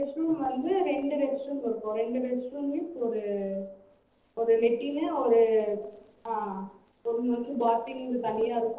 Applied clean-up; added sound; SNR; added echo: neural separator model SepFormer DNS4.